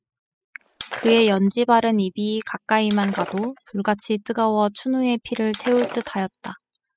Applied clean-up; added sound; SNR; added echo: classical method spectral subtraction.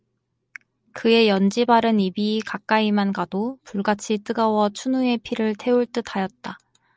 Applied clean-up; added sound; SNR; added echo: none; none; none; none.